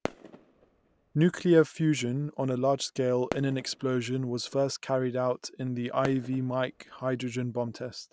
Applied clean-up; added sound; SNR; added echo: none; Fireworks; 14 dB; none.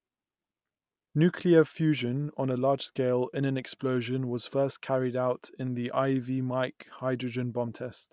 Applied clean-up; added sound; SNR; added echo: none; none; none; none.